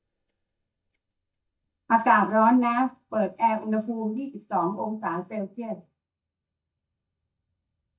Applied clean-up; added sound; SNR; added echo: neural mask model DeepFilterNet 3.